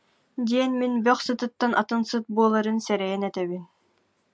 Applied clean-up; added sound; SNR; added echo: none; none; none; none.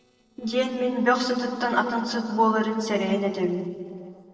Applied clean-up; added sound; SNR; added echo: neural separator model SepFormer DNS4.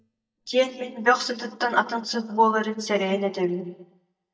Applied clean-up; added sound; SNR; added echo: neural mask model DeepFilterNet 3.